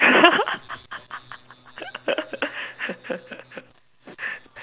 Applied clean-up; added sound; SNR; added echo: none; none; none; none.